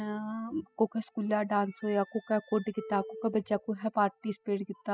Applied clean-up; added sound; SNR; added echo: classical method spectral subtraction.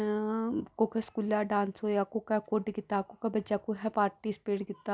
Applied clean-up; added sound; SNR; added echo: none; none; none; none.